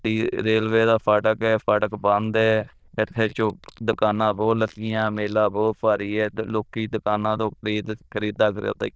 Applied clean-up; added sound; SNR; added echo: neural diffusion model UNIVERSE++.